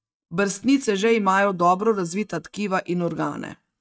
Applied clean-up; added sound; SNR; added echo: neural mask model DeepFilterNet 3.